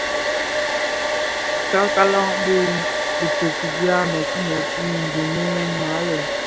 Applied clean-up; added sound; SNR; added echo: none; Domestic sounds, home sounds; -1 dB; none.